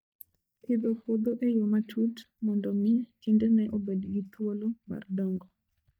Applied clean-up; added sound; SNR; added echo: neural mask model DeepFilterNet 3.